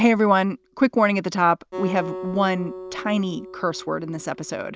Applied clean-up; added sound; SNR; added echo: none; Acoustic guitar; 14 dB; none.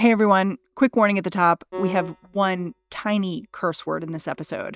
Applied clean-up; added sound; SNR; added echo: neural mask model DeepFilterNet 3.